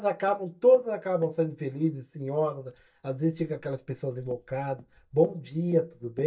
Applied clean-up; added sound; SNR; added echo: neural mask model DeepFilterNet 3.